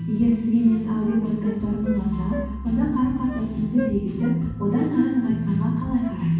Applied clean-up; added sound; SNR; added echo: none; Wind instrument, woodwind instrument; 18 dB; reverberation time 1.2 s.